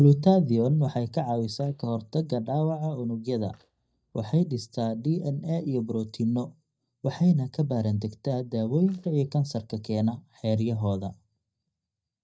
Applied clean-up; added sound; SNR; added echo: neural mask model DeepFilterNet 3.